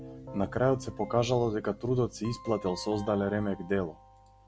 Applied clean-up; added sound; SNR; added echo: none; Keyboard (musical); 16 dB; none.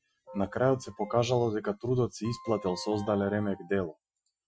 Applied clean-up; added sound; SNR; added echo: classical method Wiener filter.